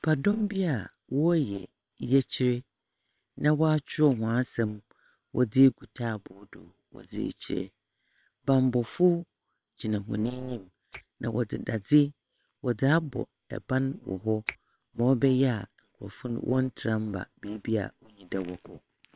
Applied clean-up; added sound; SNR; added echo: neural separator model SepFormer WHAM!.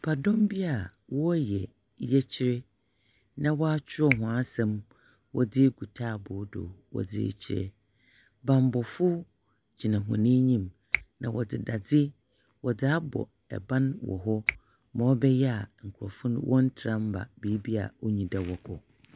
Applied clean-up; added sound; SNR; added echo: none; Finger snapping; 11 dB; none.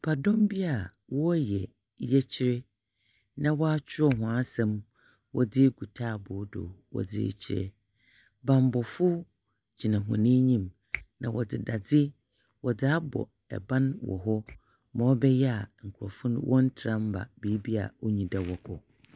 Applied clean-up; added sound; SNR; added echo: neural mask model DeepFilterNet 3.